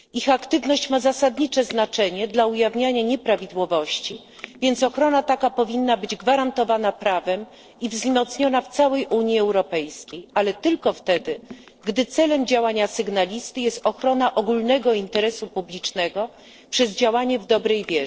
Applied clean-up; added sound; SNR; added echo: neural separator model SepFormer DNS4.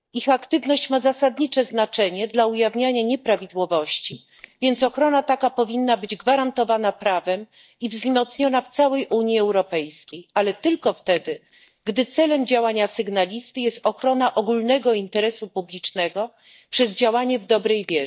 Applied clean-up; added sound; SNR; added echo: neural mask model DeepFilterNet 3.